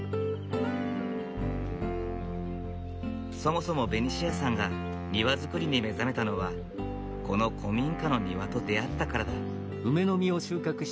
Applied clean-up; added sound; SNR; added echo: none; Wind instrument, woodwind instrument; 14 dB; none.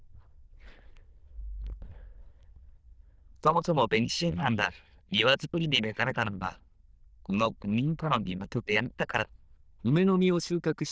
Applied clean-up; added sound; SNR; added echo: neural diffusion model UNIVERSE++.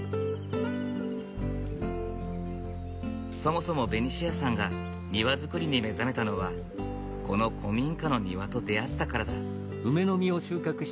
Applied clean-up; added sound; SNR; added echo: none; none; none; none.